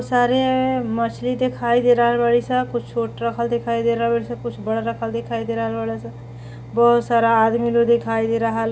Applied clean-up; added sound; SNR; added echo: none; Engine; 15 dB; none.